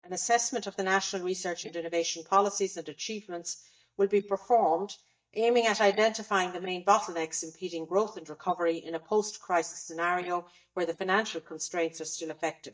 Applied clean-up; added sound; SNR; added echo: neural mask model DeepFilterNet 3.